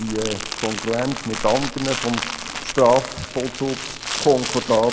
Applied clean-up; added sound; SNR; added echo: none; Crumpling, crinkling; 7 dB; none.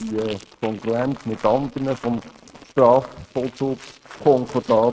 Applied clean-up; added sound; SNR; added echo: neural mask model RNNoise.